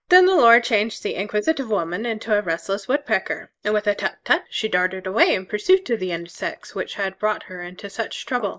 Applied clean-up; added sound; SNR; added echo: neural mask model Resemble Enhance denoiser.